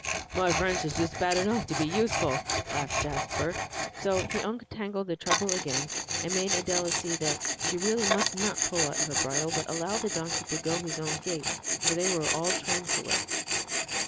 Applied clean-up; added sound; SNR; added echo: none; Tools; -1 dB; none.